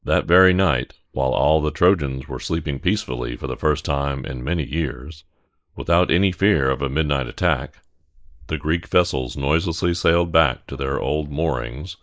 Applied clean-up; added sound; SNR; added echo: neural mask model Resemble Enhance denoiser.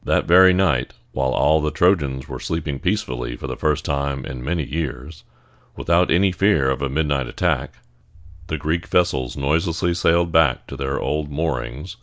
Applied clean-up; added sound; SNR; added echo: none; none; none; none.